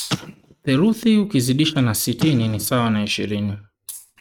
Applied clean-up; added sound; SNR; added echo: neural mask model RNNoise.